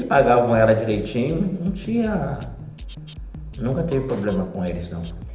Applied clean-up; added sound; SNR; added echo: none; Drum kit; 14 dB; reverberation time 0.8 s.